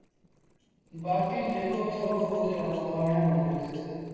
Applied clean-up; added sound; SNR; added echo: neural separator model SepFormer DNS4.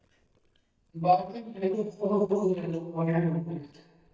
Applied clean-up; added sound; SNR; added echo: neural mask model DeepFilterNet 3.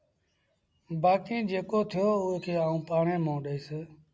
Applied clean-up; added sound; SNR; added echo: none; none; none; none.